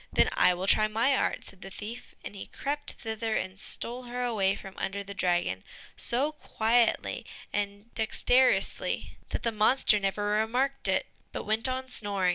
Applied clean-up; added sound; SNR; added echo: none; none; none; none.